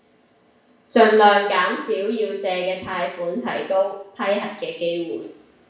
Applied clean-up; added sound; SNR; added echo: none; none; none; reverberation time 0.6 s.